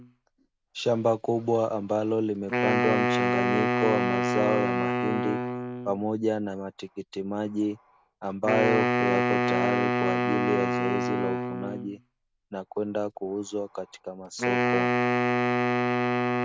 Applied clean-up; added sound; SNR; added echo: none; Wind instrument, woodwind instrument; -2 dB; none.